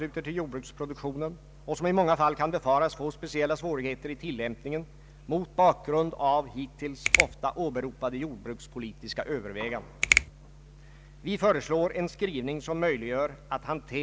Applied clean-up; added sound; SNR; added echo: none; Finger snapping; 0 dB; none.